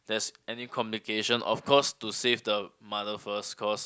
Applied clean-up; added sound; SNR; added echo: none; none; none; none.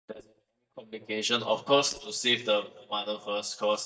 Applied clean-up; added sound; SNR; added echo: neural mask model DeepFilterNet 3.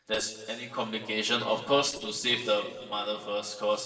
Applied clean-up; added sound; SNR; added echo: neural separator model SepFormer DNS4.